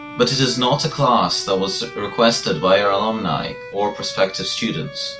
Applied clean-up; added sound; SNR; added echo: none; Bowed string instrument; 16 dB; none.